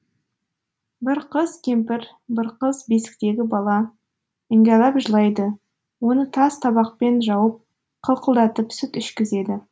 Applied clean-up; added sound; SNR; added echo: none; none; none; none.